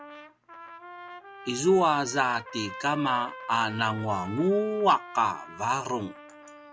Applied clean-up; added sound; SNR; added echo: none; Trumpet; 15 dB; none.